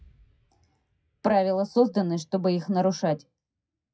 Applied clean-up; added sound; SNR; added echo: classical method WPE with log-MMSE.